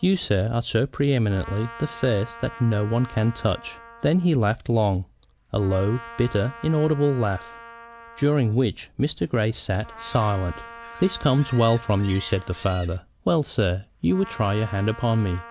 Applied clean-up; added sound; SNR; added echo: none; Gull, seagull + Trumpet; 19 dB; none.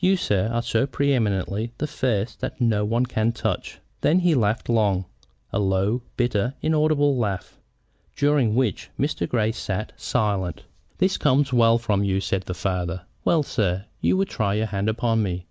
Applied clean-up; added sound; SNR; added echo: none; none; none; none.